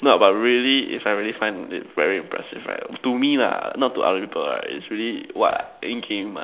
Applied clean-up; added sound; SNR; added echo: none; none; none; none.